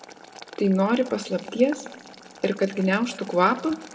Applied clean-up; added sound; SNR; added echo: none; Boiling; 19 dB; reverberation time 2.1 s.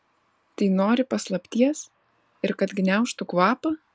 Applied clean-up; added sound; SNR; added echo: none; none; none; none.